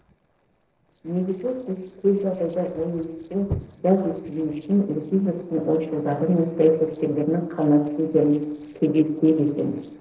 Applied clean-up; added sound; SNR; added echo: neural separator model SepFormer DNS4.